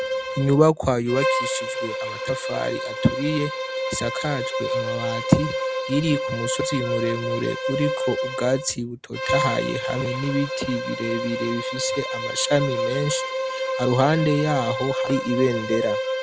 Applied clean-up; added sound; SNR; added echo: none; Bowed string instrument; 2 dB; none.